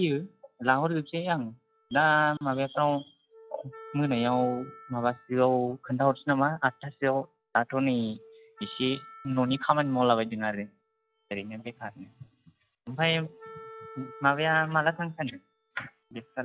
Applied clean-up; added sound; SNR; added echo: classical method log-MMSE.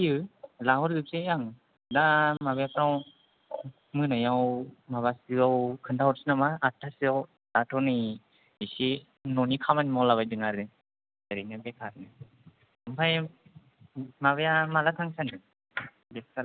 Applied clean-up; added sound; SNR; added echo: none; none; none; none.